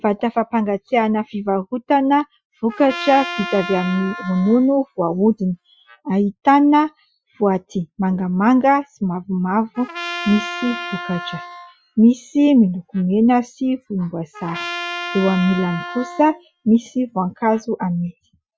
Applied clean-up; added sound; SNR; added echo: classical method Wiener filter.